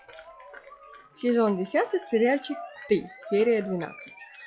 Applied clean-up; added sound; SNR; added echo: classical method log-MMSE.